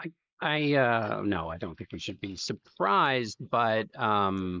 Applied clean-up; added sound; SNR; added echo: neural mask model Resemble Enhance denoiser.